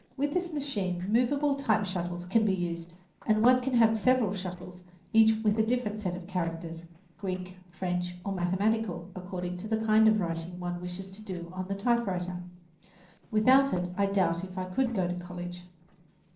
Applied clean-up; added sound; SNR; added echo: neural separator model SepFormer DNS4.